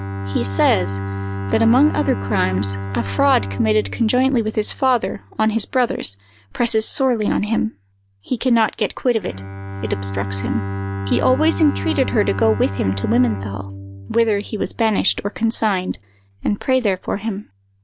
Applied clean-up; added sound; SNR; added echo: none; Bowed string instrument; 8 dB; none.